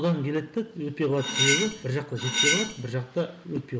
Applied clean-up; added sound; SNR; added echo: none; Cutlery, silverware; -2 dB; none.